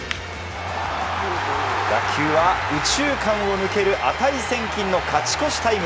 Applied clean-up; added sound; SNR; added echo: none; none; none; none.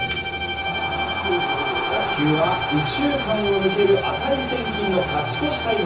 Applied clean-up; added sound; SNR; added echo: none; Bowed string instrument; 5 dB; reverberation time 0.6 s.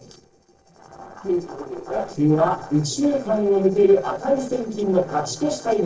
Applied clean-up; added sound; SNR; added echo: neural separator model SepFormer DNS4.